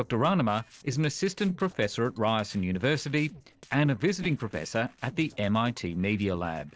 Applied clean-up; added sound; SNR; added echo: neural separator model SepFormer DNS4.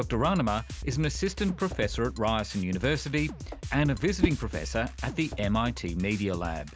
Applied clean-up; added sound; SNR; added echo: none; Drum kit + Whoosh, swoosh, swish; 7 dB; none.